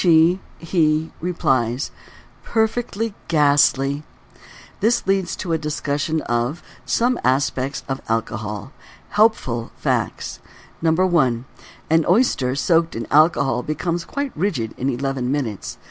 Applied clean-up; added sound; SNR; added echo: none; none; none; none.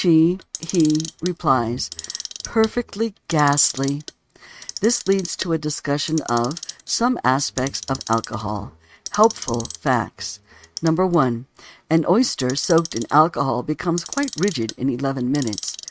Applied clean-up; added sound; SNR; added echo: neural mask model RNNoise.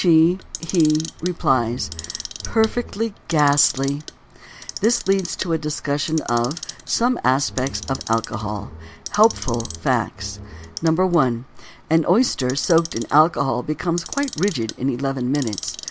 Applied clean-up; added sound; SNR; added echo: none; Clock + Bowed string instrument; 14 dB; none.